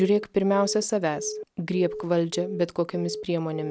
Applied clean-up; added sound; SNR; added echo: none; Telephone; 12 dB; none.